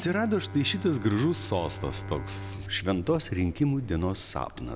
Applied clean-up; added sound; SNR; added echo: none; Bowed string instrument; 13 dB; none.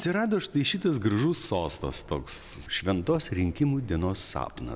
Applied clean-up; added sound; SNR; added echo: none; none; none; none.